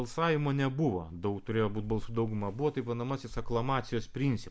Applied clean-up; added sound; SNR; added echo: none; none; none; none.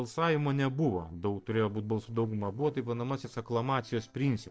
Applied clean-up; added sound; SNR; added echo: neural separator model SepFormer DNS4.